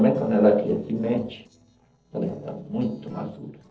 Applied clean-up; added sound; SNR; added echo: neural separator model SepFormer DNS4.